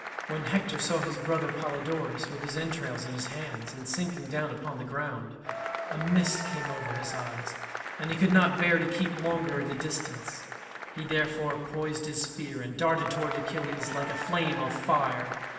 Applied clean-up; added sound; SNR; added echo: none; Applause / Crowd / Cheering; 8 dB; reverberation time 1.2 s.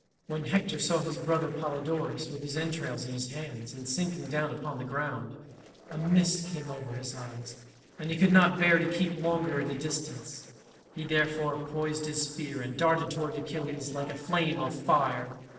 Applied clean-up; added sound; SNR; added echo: neural separator model SepFormer DNS4.